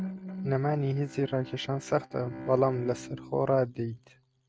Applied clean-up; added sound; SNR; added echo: neural mask model RNNoise.